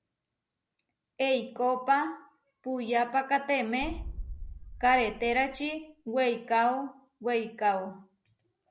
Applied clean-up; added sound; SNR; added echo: none; Boom; 11 dB; none.